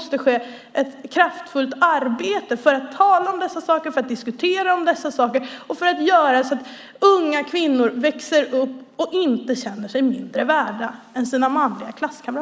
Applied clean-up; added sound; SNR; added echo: none; none; none; none.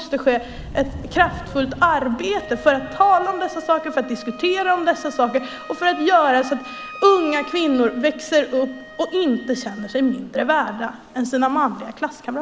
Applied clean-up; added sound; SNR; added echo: none; Subway, metro, underground + Wind instrument, woodwind instrument; 16 dB; none.